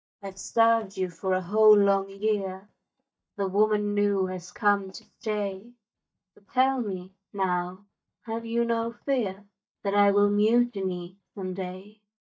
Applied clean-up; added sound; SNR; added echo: neural mask model DeepFilterNet 3.